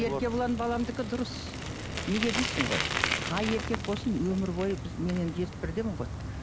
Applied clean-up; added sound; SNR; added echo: none; Bicycle; 3 dB; none.